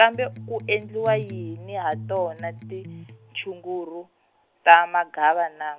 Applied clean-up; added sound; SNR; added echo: none; Electric guitar; 14 dB; none.